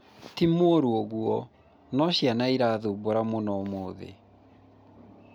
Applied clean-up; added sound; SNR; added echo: none; none; none; none.